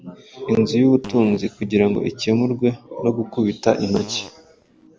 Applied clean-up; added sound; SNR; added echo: none; Fart; 19 dB; none.